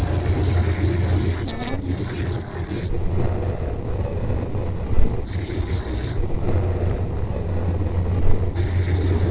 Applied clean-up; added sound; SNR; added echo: neural separator model SepFormer DNS4.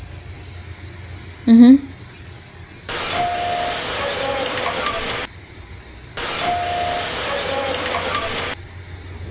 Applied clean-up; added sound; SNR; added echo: none; Subway, metro, underground / Doorbell; 1 dB; none.